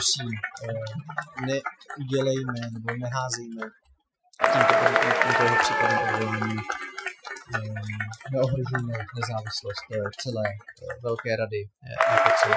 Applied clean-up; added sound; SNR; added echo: classical method Wiener filter.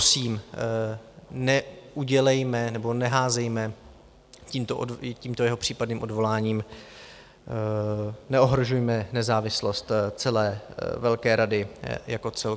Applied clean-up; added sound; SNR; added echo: none; none; none; none.